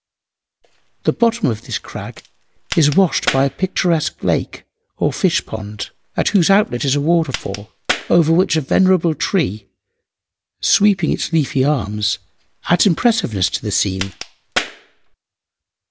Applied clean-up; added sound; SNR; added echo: none; Crack; 13 dB; none.